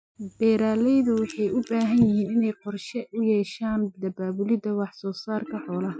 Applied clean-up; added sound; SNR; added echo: classical method Wiener filter.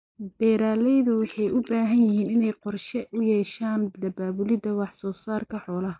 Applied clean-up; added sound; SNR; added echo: neural mask model Resemble Enhance denoiser.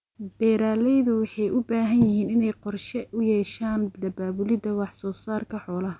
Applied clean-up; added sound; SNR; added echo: none; none; none; none.